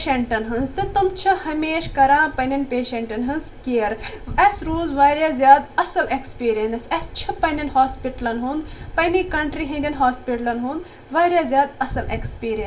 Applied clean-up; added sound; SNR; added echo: none; none; none; reverberation time 0.4 s.